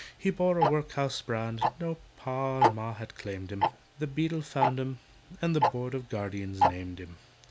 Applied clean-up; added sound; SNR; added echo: none; Tick-tock; 1 dB; none.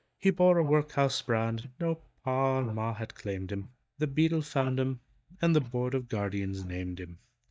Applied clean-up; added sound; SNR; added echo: neural mask model DeepFilterNet 3.